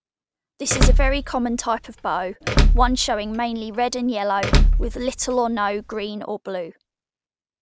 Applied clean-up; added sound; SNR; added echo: none; Door / Car; -5 dB; none.